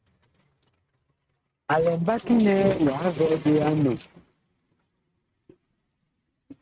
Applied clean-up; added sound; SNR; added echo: neural mask model RNNoise.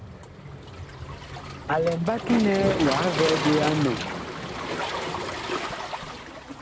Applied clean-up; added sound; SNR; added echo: none; Waves, surf; 3 dB; none.